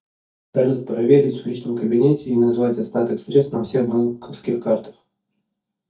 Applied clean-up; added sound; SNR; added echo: neural mask model DeepFilterNet 3.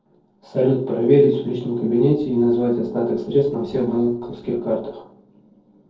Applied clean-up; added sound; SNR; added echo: neural separator model SepFormer DNS4.